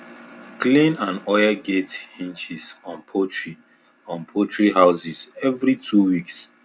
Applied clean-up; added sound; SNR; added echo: none; none; none; none.